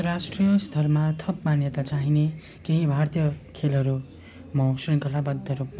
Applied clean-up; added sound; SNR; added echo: none; none; none; none.